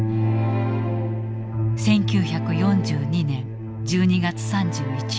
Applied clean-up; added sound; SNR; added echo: none; none; none; none.